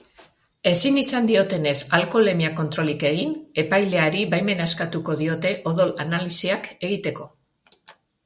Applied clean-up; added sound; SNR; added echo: none; none; none; none.